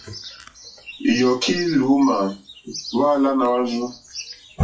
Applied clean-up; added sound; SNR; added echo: classical method WPE with log-MMSE.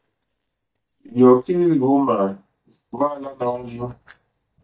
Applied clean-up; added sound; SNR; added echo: neural mask model DeepFilterNet 3.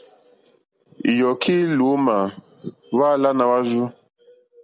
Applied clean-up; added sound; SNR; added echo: none; none; none; none.